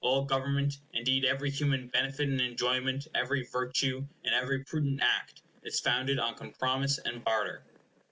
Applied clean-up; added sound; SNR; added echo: none; none; none; none.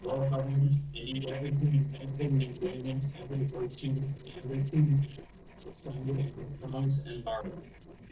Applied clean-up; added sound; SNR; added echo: neural separator model SepFormer DNS4.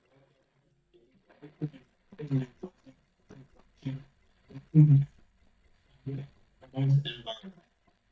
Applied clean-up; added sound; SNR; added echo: neural mask model DeepFilterNet 3.